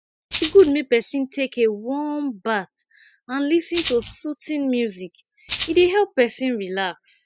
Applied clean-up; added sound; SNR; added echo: classical method spectral subtraction.